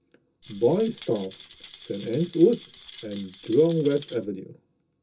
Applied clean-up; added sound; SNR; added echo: none; Rattle; 15 dB; reverberation time 0.2 s.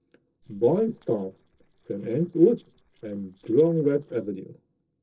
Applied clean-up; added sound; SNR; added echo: neural separator model SepFormer DNS4.